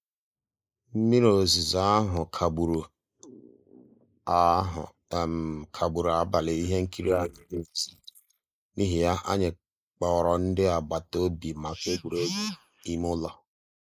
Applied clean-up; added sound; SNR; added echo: neural mask model Resemble Enhance denoiser.